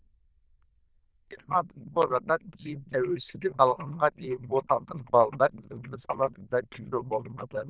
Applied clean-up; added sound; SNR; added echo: neural diffusion model UNIVERSE++.